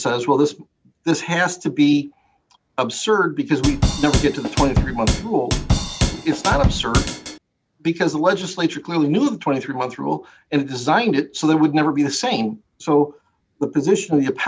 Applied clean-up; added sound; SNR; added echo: none; Drum / Drum kit; 0 dB; none.